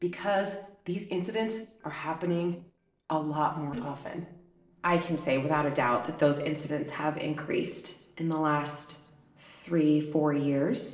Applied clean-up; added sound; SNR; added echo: neural separator model SepFormer DNS4.